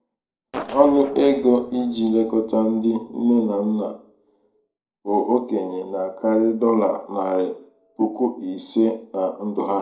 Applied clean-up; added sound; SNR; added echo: neural separator model SepFormer DNS4.